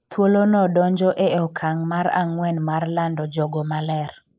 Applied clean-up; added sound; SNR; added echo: neural mask model Resemble Enhance denoiser.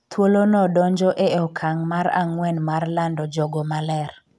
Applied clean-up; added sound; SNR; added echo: none; none; none; none.